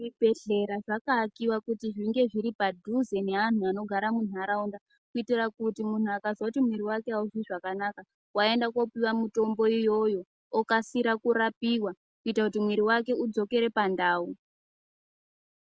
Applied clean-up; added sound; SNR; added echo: none; none; none; none.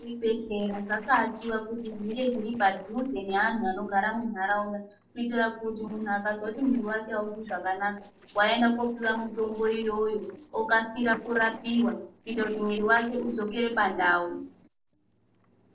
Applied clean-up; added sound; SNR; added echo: neural separator model SepFormer DNS4.